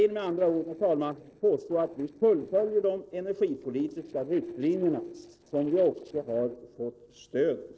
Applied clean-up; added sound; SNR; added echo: neural separator model SepFormer DNS4.